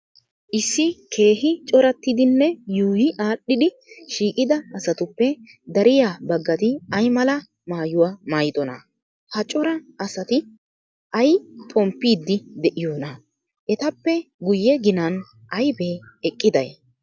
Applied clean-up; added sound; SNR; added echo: none; none; none; none.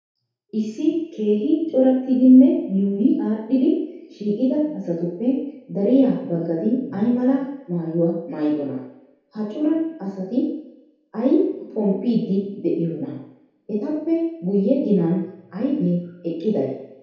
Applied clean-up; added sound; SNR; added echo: none; none; none; reverberation time 0.8 s.